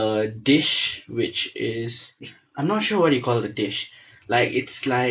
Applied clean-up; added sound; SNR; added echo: neural mask model Resemble Enhance denoiser.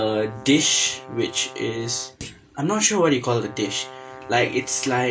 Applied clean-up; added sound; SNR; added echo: none; Brass instrument + Thump, thud; 18 dB; none.